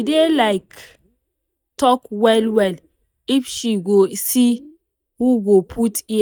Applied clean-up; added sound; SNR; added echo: neural mask model DeepFilterNet 3.